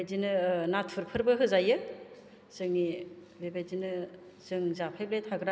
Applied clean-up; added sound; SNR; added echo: none; none; none; none.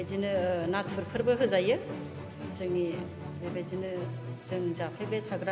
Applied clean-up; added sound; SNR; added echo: none; Musical instrument; 8 dB; none.